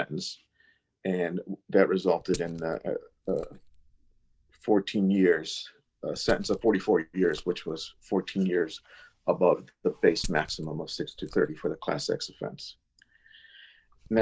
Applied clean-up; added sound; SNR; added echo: neural mask model DeepFilterNet 3.